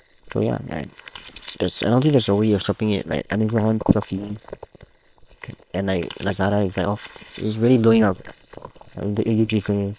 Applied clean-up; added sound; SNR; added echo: neural separator model SepFormer WHAM!.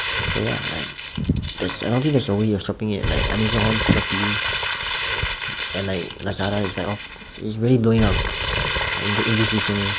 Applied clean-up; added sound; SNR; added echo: none; Crumpling, crinkling; 2 dB; none.